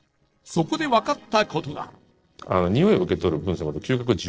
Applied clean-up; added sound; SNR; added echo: neural separator model SepFormer DNS4.